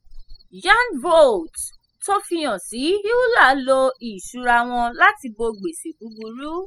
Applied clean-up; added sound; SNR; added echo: classical method spectral subtraction.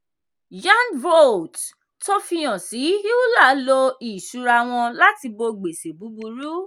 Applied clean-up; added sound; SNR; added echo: none; none; none; none.